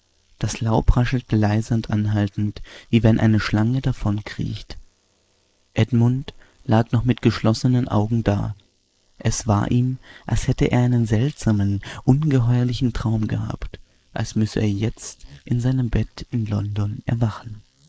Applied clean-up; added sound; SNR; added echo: neural mask model Resemble Enhance denoiser.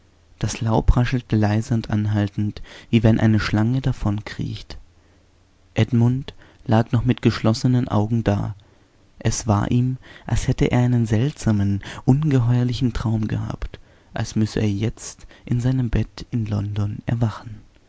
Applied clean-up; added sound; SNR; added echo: none; none; none; none.